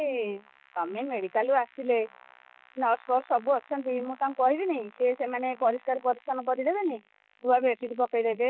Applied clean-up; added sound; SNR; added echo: neural mask model Resemble Enhance denoiser.